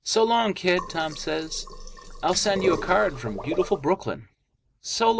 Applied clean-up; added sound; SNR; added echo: none; Sink (filling or washing); 9 dB; none.